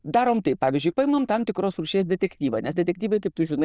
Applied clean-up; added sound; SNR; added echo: neural diffusion model UNIVERSE++.